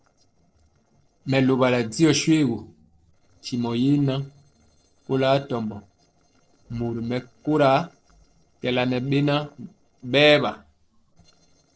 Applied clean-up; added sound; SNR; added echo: neural separator model SepFormer DNS4.